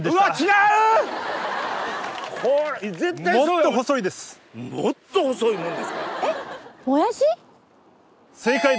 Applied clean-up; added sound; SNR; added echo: none; none; none; none.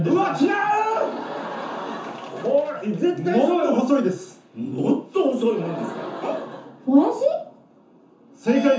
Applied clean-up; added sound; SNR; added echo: none; none; none; reverberation time 0.9 s.